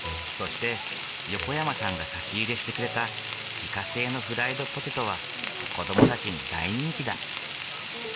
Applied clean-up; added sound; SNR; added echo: none; Thump, thud + Frying (food); -5 dB; none.